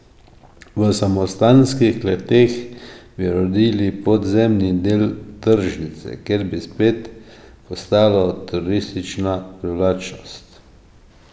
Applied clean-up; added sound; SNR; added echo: none; none; none; none.